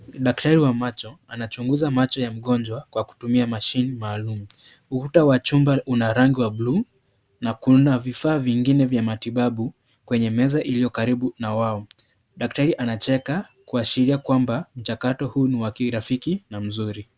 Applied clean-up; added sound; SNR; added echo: none; none; none; none.